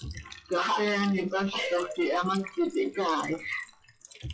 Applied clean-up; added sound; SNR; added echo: classical method log-MMSE.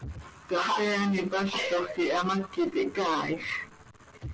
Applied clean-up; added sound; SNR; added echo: none; none; none; none.